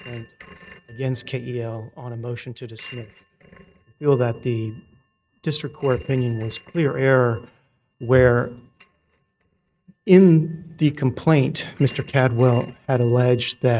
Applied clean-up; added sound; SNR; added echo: neural mask model RNNoise.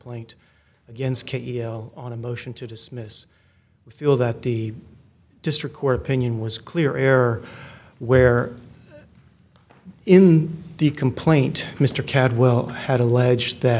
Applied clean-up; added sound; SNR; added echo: none; none; none; none.